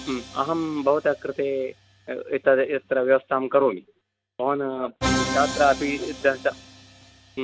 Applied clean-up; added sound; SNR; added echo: none; Musical instrument; 10 dB; none.